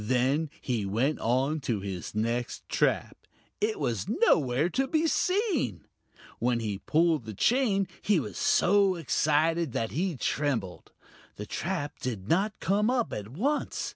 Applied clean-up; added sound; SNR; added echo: none; none; none; none.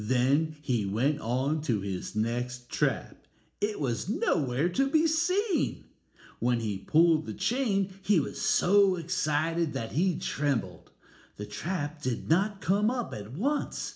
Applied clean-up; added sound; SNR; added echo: none; none; none; reverberation time 0.4 s.